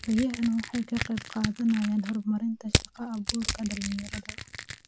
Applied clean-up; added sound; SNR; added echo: none; Crushing; 5 dB; none.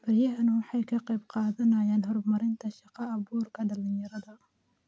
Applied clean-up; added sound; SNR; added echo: none; none; none; none.